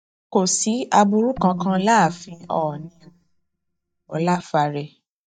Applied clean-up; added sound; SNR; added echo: neural mask model DeepFilterNet 3.